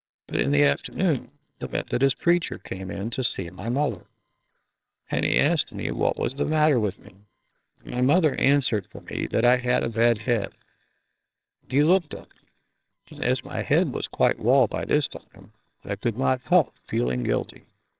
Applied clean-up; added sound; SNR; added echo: neural separator model SepFormer WHAMR!.